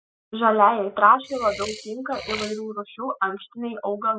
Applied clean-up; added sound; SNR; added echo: classical method spectral subtraction.